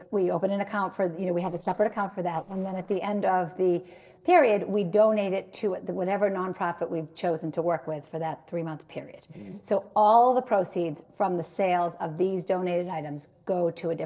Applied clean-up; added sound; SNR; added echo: neural separator model SepFormer DNS4.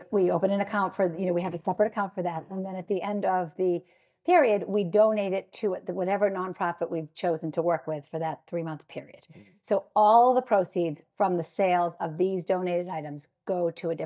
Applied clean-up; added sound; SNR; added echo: neural mask model DeepFilterNet 3.